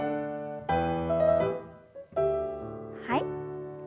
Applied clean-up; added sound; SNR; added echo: none; none; none; none.